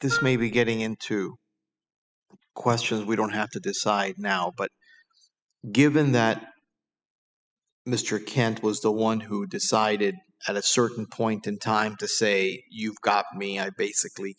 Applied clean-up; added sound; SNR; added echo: classical method spectral subtraction.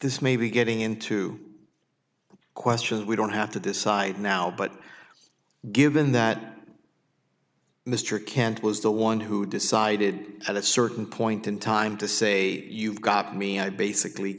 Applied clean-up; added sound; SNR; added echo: none; none; none; none.